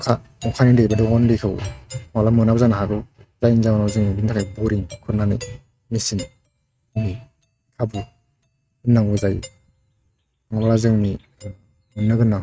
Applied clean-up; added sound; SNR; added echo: neural mask model RNNoise.